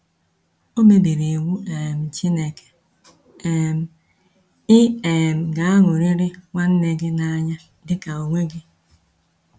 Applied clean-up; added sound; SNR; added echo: none; none; none; none.